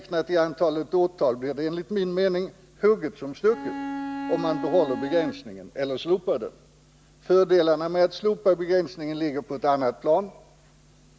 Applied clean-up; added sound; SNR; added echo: none; Bowed string instrument; 8 dB; none.